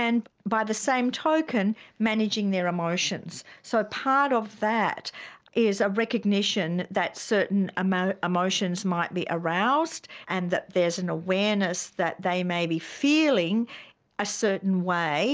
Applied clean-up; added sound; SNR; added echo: none; none; none; none.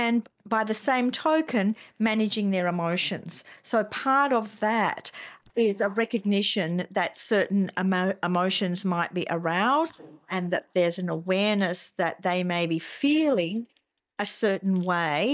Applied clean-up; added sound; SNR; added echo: neural mask model DeepFilterNet 3.